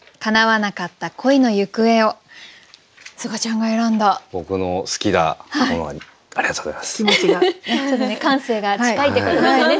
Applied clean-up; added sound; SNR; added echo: none; none; none; none.